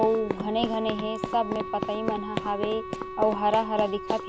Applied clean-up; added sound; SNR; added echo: none; Wind instrument, woodwind instrument + Run; 5 dB; none.